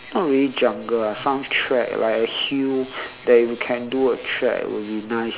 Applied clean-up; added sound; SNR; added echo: none; none; none; none.